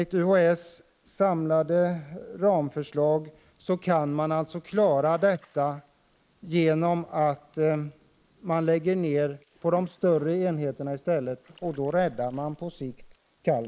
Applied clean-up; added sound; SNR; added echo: neural mask model Resemble Enhance denoiser.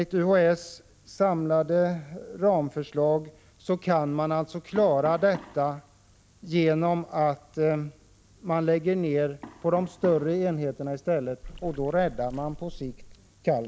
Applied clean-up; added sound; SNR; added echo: none; Water / Splash, splatter; 15 dB; none.